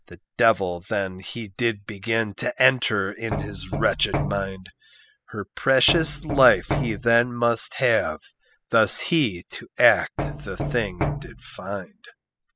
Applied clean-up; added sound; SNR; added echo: classical method spectral subtraction.